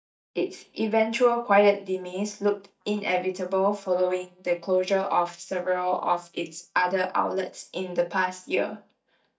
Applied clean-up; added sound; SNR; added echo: neural mask model DeepFilterNet 3.